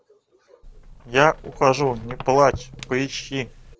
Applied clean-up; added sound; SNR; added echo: none; Squeak; 16 dB; none.